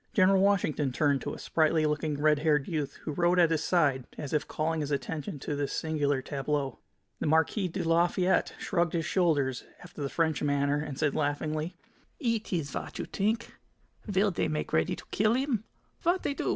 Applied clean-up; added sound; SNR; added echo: none; none; none; none.